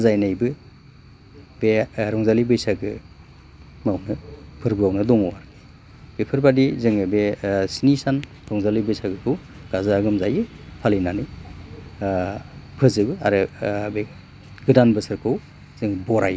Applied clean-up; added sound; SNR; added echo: none; none; none; none.